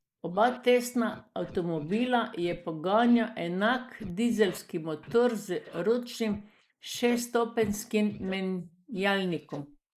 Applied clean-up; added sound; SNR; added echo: neural mask model Resemble Enhance denoiser.